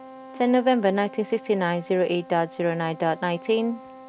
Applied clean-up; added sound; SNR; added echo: none; Wind instrument, woodwind instrument; 19 dB; none.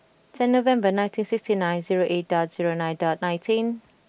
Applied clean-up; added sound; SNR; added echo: none; none; none; none.